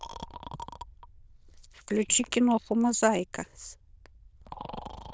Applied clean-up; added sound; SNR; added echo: neural diffusion model UNIVERSE++.